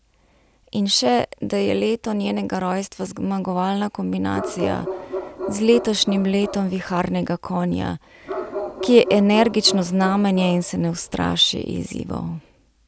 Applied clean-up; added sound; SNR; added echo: none; Bark; 9 dB; none.